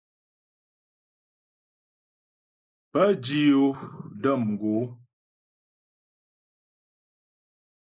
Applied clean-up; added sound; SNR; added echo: neural mask model Resemble Enhance denoiser.